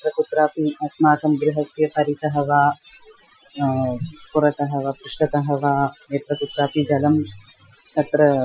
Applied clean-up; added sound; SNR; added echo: classical method Wiener filter.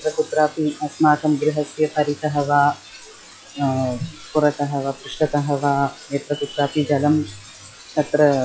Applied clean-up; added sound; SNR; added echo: classical method log-MMSE.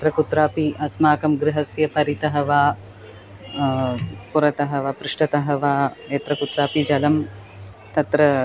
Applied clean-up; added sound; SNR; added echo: none; none; none; none.